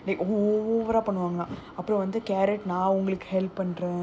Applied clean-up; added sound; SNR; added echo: none; none; none; none.